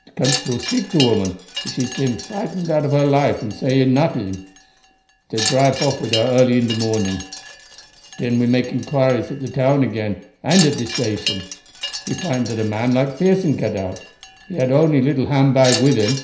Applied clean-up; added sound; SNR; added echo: none; Wind chime; 11 dB; reverberation time 0.5 s.